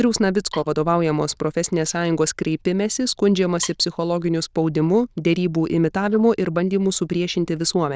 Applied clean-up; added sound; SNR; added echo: neural diffusion model UNIVERSE++.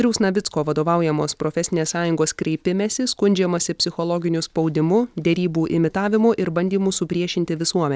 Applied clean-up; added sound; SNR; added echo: none; none; none; none.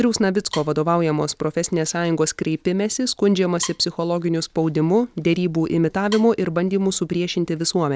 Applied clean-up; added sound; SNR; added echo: none; Wood; 18 dB; none.